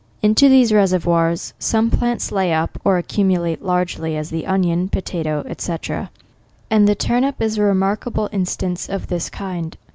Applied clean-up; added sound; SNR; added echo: none; none; none; none.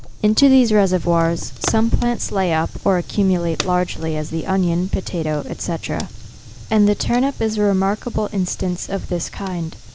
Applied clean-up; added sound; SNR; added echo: none; Fire; 11 dB; none.